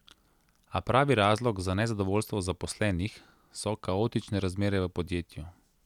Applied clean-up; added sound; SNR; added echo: none; none; none; none.